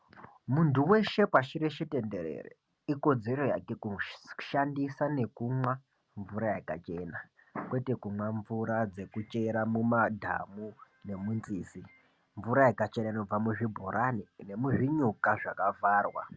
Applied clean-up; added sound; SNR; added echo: none; none; none; none.